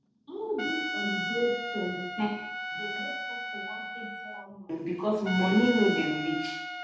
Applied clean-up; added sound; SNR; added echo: none; Trumpet; 5 dB; reverberation time 0.8 s.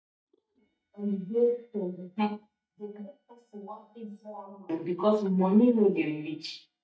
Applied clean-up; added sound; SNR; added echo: neural mask model DeepFilterNet 3.